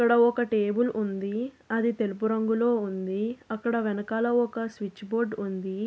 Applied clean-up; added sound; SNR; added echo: none; none; none; none.